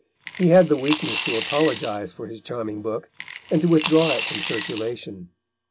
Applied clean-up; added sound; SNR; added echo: none; Coin (dropping) / Glass; -1 dB; none.